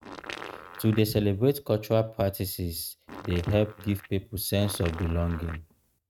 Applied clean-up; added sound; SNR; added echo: neural mask model RNNoise.